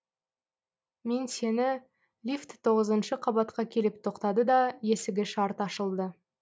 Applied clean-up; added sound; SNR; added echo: none; none; none; none.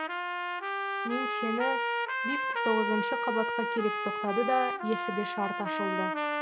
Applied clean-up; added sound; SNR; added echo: none; Trumpet; -1 dB; none.